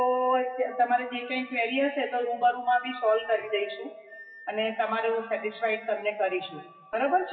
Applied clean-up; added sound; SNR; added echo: classical method WPE with log-MMSE.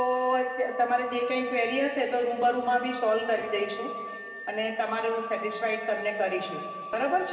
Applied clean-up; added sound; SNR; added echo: none; Alarm / Car; 12 dB; reverberation time 2.6 s.